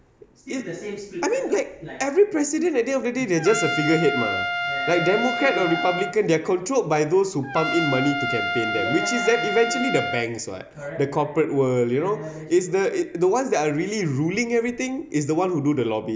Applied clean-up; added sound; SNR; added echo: none; Trumpet; 4 dB; none.